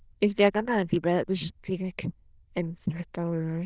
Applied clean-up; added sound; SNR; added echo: neural diffusion model UNIVERSE++.